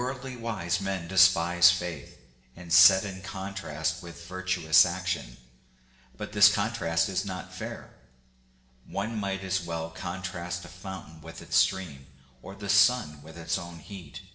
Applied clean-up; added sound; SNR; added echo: none; none; none; reverberation time 0.8 s.